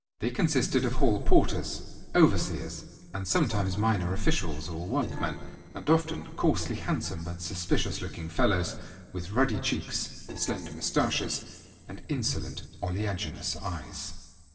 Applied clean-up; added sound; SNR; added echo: neural separator model SepFormer DNS4.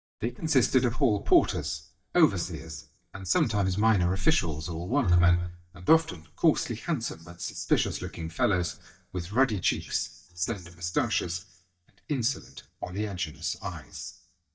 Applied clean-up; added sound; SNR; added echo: neural mask model DeepFilterNet 3.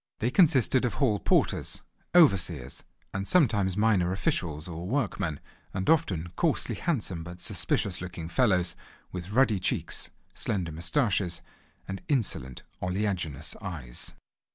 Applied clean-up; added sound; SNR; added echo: none; none; none; none.